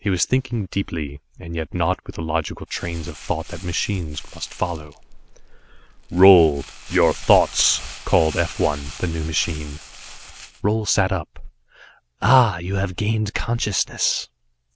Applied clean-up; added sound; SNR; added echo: none; Crumpling, crinkling; 17 dB; none.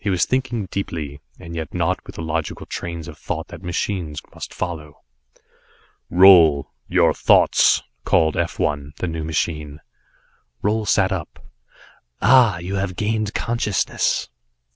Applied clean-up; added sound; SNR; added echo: none; none; none; none.